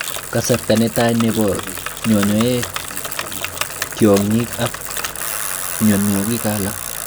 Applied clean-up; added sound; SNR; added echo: none; Bicycle; 7 dB; none.